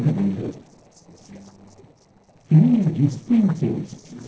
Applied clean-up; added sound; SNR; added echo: neural separator model SepFormer DNS4.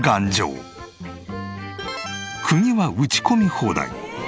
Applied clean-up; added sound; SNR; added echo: none; none; none; none.